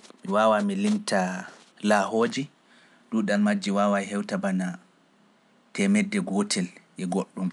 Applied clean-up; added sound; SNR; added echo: none; none; none; none.